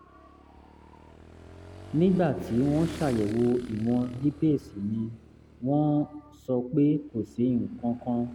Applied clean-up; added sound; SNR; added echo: none; Motorcycle / Engine; 19 dB; none.